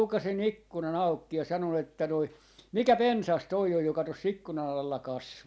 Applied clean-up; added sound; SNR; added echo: none; none; none; none.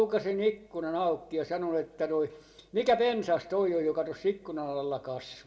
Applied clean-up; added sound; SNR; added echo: none; none; none; reverberation time 0.6 s.